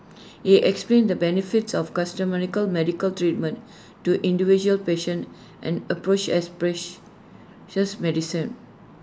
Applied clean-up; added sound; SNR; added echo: none; none; none; none.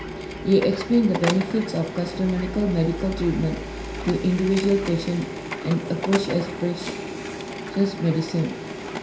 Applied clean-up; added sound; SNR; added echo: none; Printer; 8 dB; reverberation time 0.5 s.